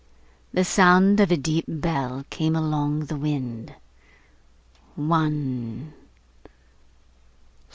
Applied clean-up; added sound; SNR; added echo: none; none; none; none.